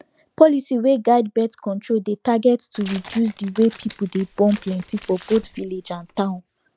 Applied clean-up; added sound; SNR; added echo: none; Tearing; 20 dB; none.